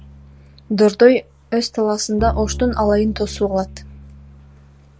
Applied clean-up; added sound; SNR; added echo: none; Bowed string instrument; 13 dB; none.